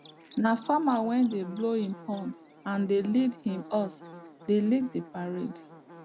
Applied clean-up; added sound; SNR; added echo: none; Buzz / Bird; 19 dB; none.